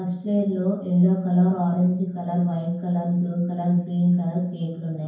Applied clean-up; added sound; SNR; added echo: none; none; none; reverberation time 0.9 s.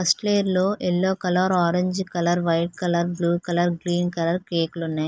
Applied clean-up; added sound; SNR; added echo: none; none; none; none.